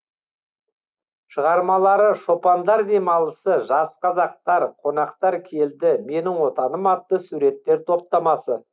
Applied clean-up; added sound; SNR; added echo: none; none; none; none.